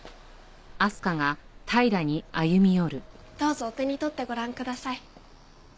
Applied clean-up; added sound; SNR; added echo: none; none; none; none.